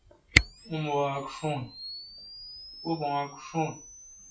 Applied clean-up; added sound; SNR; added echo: classical method WPE with log-MMSE.